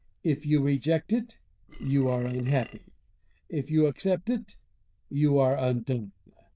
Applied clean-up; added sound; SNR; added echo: neural diffusion model UNIVERSE++.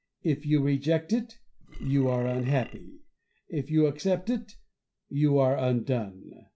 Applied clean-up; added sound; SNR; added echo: none; Burping, eructation; 16 dB; none.